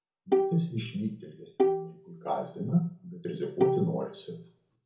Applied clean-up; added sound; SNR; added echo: none; Bowed string instrument; -2 dB; reverberation time 0.6 s.